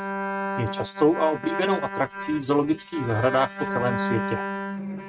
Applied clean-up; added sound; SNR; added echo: neural mask model RNNoise.